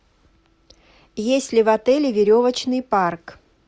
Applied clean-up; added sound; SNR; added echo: none; none; none; none.